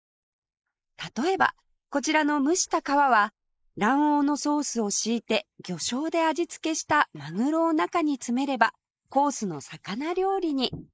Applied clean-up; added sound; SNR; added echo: neural mask model Resemble Enhance denoiser.